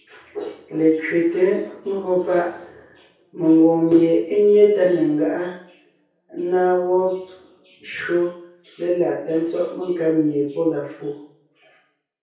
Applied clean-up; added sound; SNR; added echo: none; none; none; reverberation time 0.6 s.